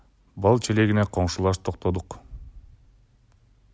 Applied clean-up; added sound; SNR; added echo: none; none; none; none.